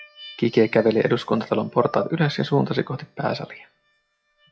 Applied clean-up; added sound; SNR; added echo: classical method WPE with log-MMSE.